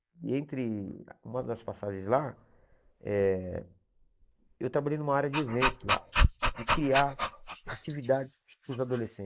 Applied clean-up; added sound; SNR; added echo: neural mask model Resemble Enhance denoiser.